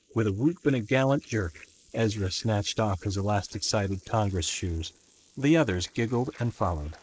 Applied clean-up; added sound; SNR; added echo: neural mask model Resemble Enhance denoiser.